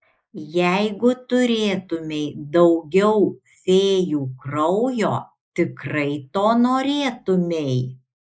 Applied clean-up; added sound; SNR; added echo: neural mask model Resemble Enhance denoiser.